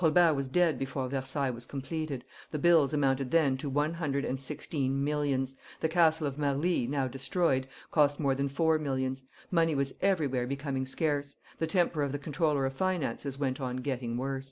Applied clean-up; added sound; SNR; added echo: none; none; none; none.